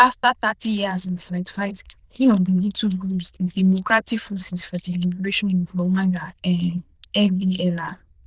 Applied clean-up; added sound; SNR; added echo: neural diffusion model UNIVERSE++.